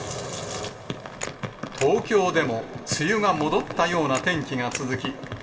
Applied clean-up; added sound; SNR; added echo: none; Camera; 16 dB; reverberation time 1.8 s.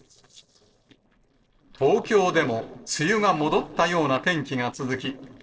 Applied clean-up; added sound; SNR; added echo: neural separator model SepFormer DNS4.